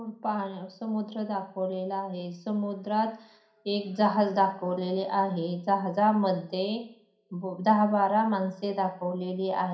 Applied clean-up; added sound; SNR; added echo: none; none; none; reverberation time 0.5 s.